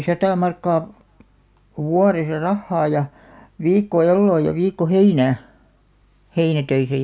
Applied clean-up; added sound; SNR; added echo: none; none; none; none.